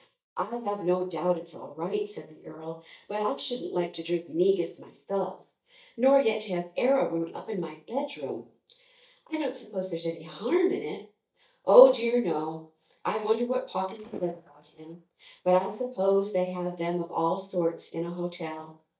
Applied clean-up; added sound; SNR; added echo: neural mask model DeepFilterNet 3.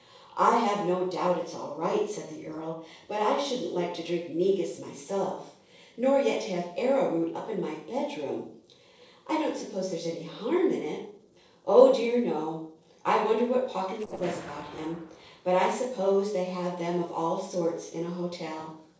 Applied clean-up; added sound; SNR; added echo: neural separator model SepFormer DNS4.